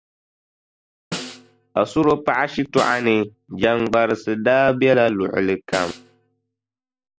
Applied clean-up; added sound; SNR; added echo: none; Snare drum; 15 dB; none.